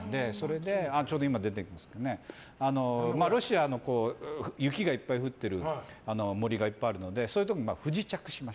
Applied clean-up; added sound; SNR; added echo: none; none; none; none.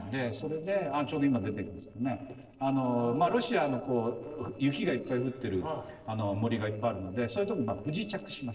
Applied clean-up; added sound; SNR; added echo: neural separator model SepFormer DNS4.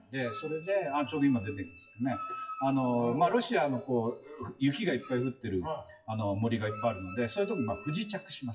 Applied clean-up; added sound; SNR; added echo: classical method WPE with log-MMSE.